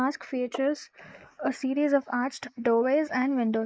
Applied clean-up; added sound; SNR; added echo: neural mask model Resemble Enhance denoiser.